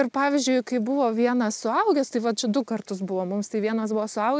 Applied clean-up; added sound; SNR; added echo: none; none; none; none.